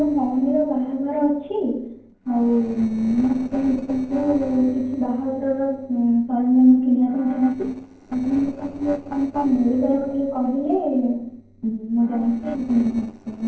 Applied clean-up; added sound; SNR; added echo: neural separator model SepFormer DNS4.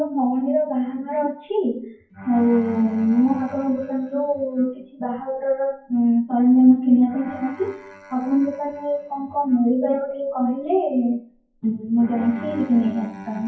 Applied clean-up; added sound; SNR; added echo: classical method WPE with log-MMSE.